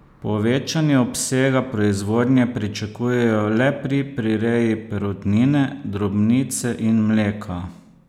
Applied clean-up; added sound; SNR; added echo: none; none; none; none.